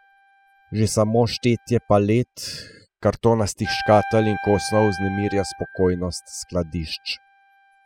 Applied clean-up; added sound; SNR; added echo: classical method spectral subtraction.